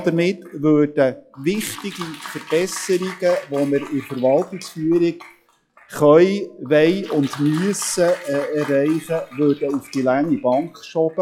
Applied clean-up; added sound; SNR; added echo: classical method log-MMSE.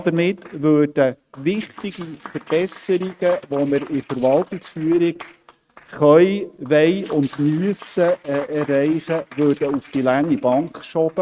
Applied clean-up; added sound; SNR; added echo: neural mask model RNNoise.